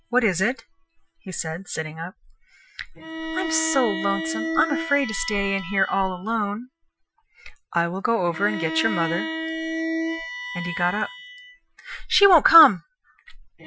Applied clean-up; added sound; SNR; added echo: classical method Wiener filter.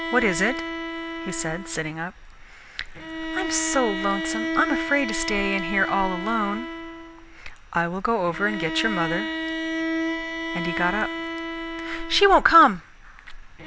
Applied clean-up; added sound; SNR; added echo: none; Bowed string instrument; 5 dB; none.